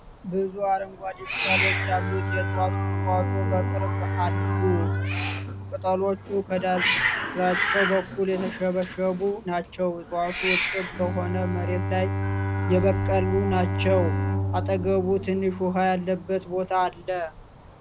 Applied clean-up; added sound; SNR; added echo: none; Hiss + Bowed string instrument; 1 dB; none.